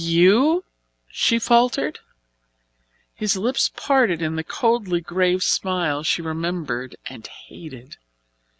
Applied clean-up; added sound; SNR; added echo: none; none; none; none.